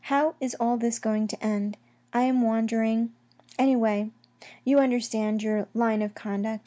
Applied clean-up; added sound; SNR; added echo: none; none; none; none.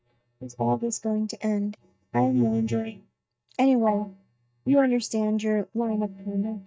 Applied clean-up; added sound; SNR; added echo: neural mask model DeepFilterNet 3.